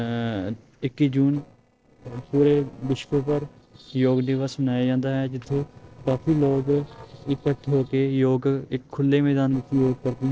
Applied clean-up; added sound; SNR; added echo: neural separator model SepFormer DNS4.